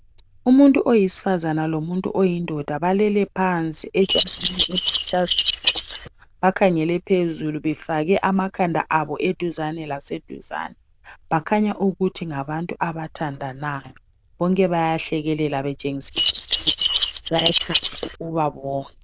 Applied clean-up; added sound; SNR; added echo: neural diffusion model UNIVERSE++.